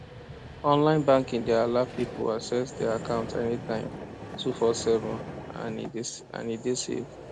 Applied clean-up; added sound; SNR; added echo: none; Vehicle; 12 dB; none.